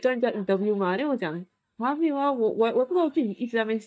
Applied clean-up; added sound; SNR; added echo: neural mask model DeepFilterNet 3.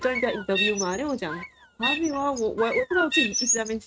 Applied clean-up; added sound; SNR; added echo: neural mask model RNNoise.